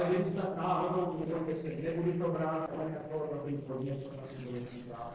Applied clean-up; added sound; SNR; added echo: neural separator model SepFormer DNS4.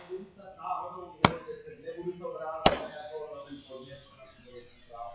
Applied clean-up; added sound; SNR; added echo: classical method WPE with log-MMSE.